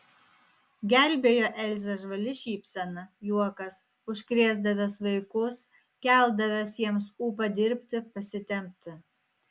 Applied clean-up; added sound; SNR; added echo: none; none; none; none.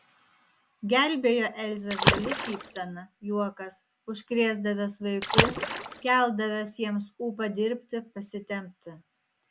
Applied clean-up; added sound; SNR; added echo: none; Water / Splash, splatter; 0 dB; none.